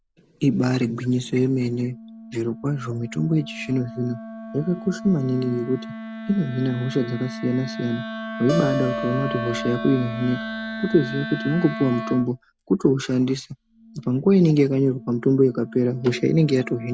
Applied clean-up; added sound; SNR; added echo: none; Acoustic guitar + Wind instrument, woodwind instrument; 10 dB; none.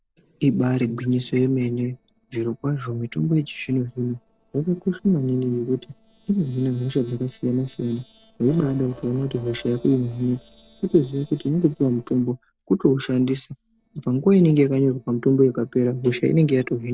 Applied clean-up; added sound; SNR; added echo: neural separator model SepFormer DNS4.